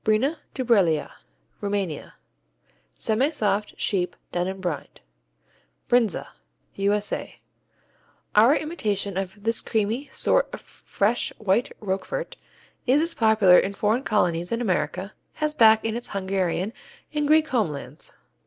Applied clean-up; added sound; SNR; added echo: none; none; none; none.